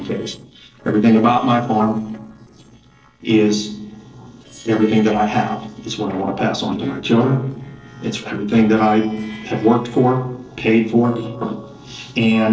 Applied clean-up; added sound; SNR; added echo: neural separator model SepFormer DNS4.